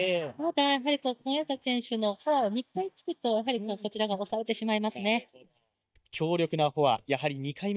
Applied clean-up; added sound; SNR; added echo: neural mask model DeepFilterNet 3.